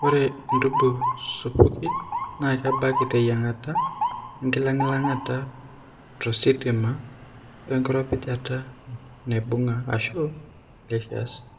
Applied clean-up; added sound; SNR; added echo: none; Motor vehicle (road) / Siren; 7 dB; reverberation time 0.9 s.